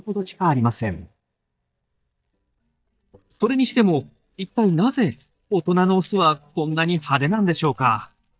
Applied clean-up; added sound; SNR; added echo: neural mask model DeepFilterNet 3.